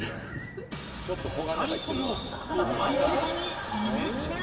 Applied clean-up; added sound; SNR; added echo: none; Thunder / Rain; 13 dB; reverberation time 2.2 s.